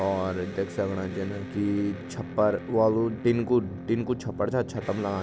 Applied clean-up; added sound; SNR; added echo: none; Electric guitar; 12 dB; none.